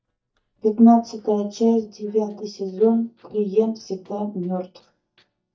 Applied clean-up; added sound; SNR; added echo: neural mask model DeepFilterNet 3.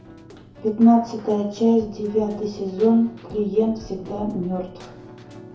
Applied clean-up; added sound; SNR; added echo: none; Keyboard (musical); 19 dB; reverberation time 0.6 s.